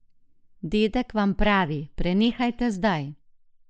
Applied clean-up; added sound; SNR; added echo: neural mask model Resemble Enhance denoiser.